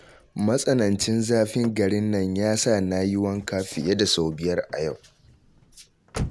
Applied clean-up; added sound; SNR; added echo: none; Slam / Car; 17 dB; none.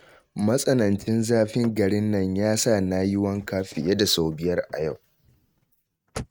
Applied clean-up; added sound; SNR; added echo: neural mask model RNNoise.